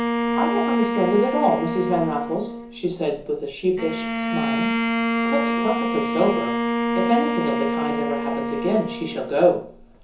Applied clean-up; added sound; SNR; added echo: none; Bowed string instrument; 0 dB; reverberation time 0.6 s.